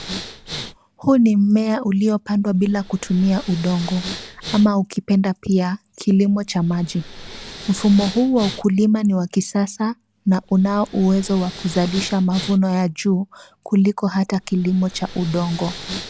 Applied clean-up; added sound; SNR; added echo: none; Respiratory sounds; 16 dB; none.